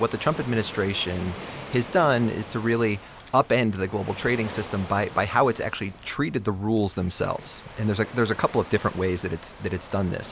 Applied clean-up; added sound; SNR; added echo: none; Waves, surf; 16 dB; none.